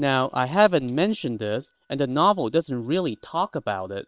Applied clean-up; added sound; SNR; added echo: neural separator model SepFormer WHAM!.